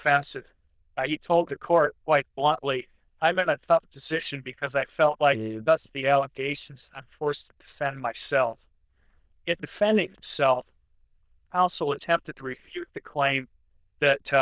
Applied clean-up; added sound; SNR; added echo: neural diffusion model UNIVERSE++.